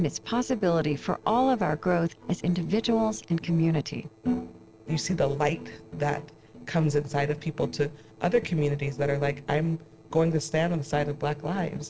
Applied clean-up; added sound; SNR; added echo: neural separator model SepFormer DNS4.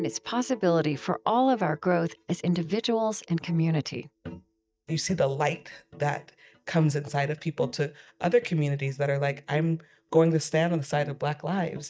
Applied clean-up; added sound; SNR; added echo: neural mask model DeepFilterNet 3.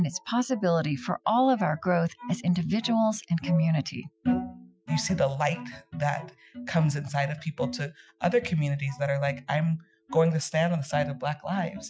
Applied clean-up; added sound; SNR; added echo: classical method Wiener filter.